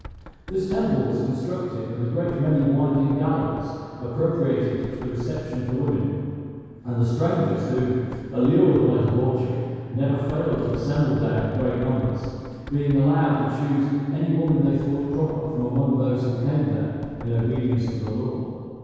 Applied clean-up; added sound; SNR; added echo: none; Knock; 19 dB; reverberation time 2.2 s.